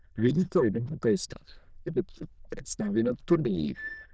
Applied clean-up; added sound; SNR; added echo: neural diffusion model UNIVERSE++.